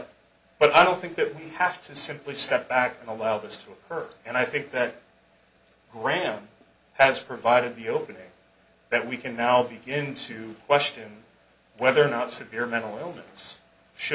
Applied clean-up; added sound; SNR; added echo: none; none; none; none.